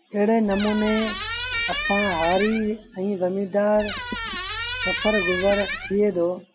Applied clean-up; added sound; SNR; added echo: none; Squeak; 5 dB; none.